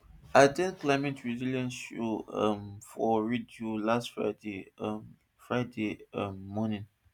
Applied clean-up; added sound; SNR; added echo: none; none; none; none.